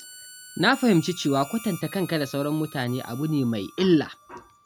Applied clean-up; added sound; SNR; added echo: none; Harmonica; 20 dB; none.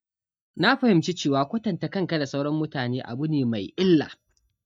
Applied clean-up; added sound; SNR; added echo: neural mask model DeepFilterNet 3.